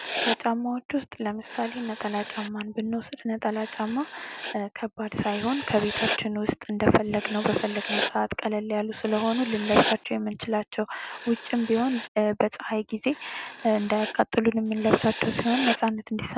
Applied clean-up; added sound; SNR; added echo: none; Writing; 10 dB; none.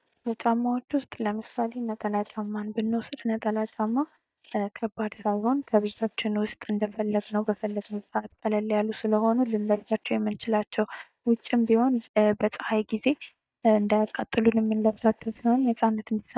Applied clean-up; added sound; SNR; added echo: neural mask model DeepFilterNet 3.